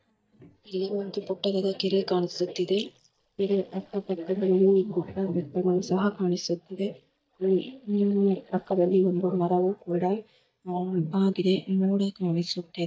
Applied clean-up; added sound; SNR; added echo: neural mask model DeepFilterNet 3.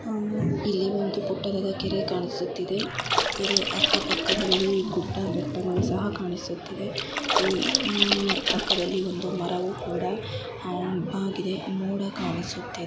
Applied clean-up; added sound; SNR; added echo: none; Splash, splatter; 1 dB; none.